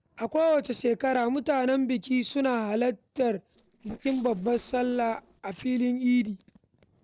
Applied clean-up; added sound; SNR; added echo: neural separator model SepFormer DNS4.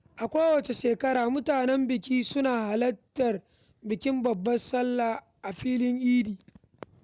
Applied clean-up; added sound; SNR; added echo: none; none; none; none.